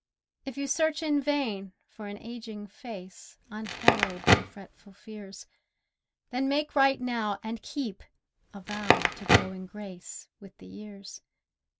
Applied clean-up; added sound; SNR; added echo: none; Crackle; -4 dB; none.